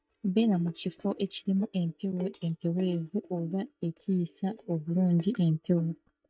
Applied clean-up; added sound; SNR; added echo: neural mask model DeepFilterNet 3.